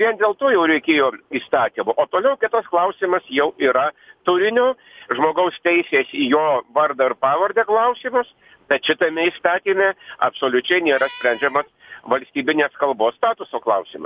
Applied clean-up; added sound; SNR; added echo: none; Meow; 18 dB; none.